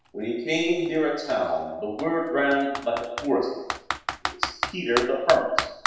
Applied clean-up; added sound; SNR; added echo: none; Computer keyboard; 7 dB; reverberation time 1.0 s.